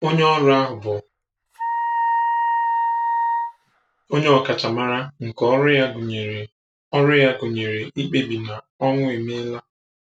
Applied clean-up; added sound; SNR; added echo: none; Wind instrument, woodwind instrument; 1 dB; none.